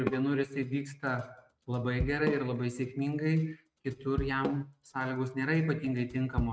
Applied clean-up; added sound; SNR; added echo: neural mask model RNNoise.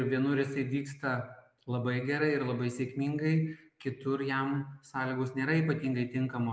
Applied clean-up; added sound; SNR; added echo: none; none; none; none.